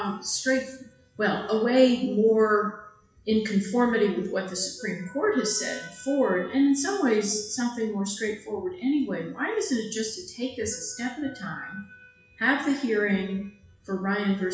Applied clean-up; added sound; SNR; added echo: classical method WPE with log-MMSE.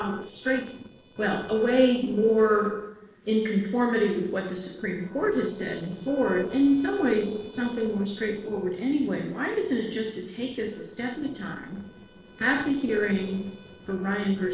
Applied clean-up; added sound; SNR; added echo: neural separator model SepFormer DNS4.